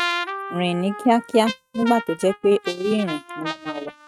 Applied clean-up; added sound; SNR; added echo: neural mask model RNNoise.